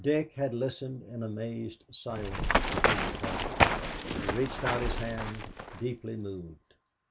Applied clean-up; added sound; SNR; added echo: none; Run; -5 dB; none.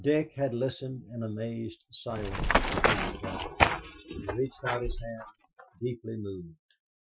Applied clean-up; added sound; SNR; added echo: classical method Wiener filter.